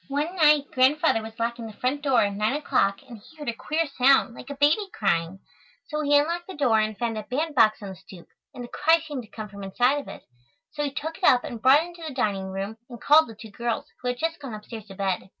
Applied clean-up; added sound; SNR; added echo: none; none; none; none.